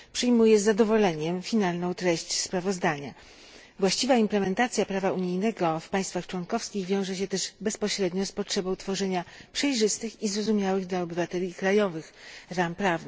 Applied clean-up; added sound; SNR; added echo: none; none; none; none.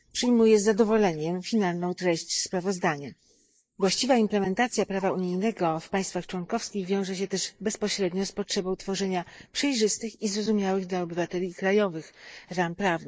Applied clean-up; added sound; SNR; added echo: neural mask model Resemble Enhance denoiser.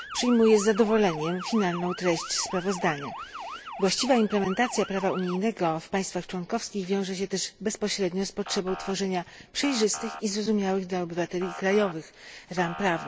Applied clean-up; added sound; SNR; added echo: none; Motor vehicle (road) / Siren; 14 dB; none.